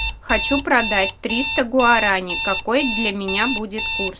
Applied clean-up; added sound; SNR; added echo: none; Alarm; 2 dB; none.